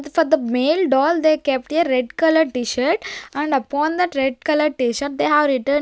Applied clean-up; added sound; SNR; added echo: none; none; none; none.